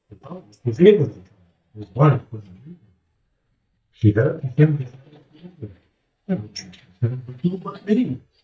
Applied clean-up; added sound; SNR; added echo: neural mask model DeepFilterNet 3.